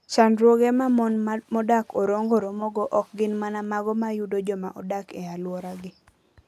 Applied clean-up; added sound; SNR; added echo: none; none; none; none.